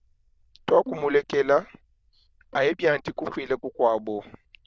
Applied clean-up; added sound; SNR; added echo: neural diffusion model UNIVERSE++.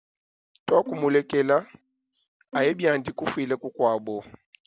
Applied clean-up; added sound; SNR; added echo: none; Bowed string instrument; 17 dB; none.